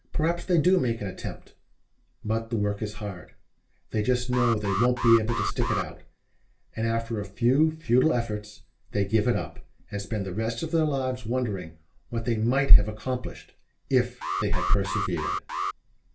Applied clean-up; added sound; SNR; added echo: none; Alarm; 6 dB; reverberation time 0.2 s.